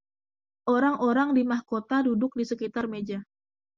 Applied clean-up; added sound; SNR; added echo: none; none; none; none.